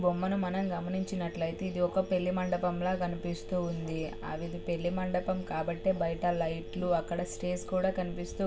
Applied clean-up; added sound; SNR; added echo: none; Telephone; 15 dB; reverberation time 0.3 s.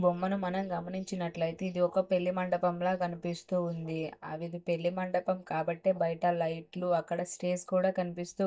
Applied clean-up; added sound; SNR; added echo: neural mask model DeepFilterNet 3.